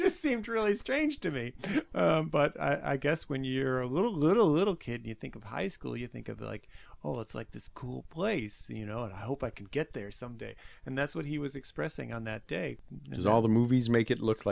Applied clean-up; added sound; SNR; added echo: none; none; none; none.